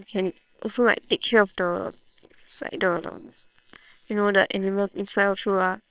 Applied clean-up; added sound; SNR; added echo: neural separator model SepFormer WHAMR!.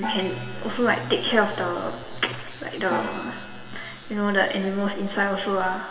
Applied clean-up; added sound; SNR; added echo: none; Gong; 13 dB; reverberation time 1.9 s.